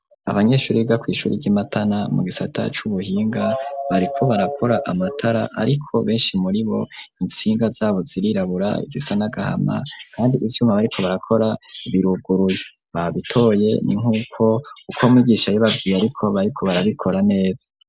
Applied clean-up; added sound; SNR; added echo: none; none; none; none.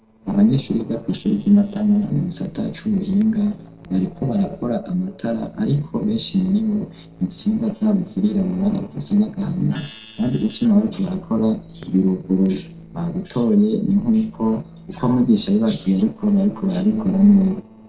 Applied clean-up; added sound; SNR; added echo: neural separator model SepFormer DNS4.